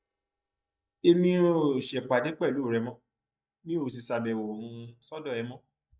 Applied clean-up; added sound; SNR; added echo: neural mask model DeepFilterNet 3.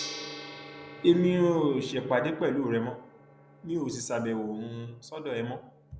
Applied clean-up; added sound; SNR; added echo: none; Gong; 17 dB; none.